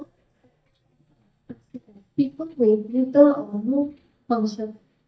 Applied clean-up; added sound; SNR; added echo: neural mask model DeepFilterNet 3.